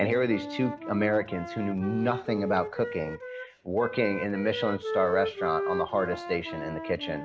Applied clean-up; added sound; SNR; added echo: none; Wind instrument, woodwind instrument; 6 dB; none.